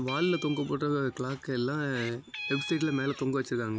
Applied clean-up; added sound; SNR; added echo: none; Meow; 13 dB; none.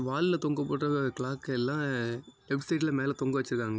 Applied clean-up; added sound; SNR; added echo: none; none; none; none.